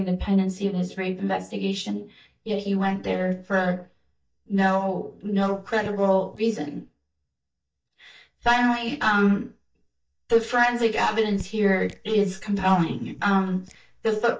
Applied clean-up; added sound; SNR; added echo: neural mask model DeepFilterNet 3.